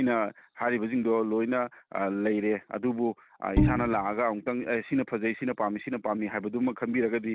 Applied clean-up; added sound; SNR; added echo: none; Bowed string instrument; -1 dB; none.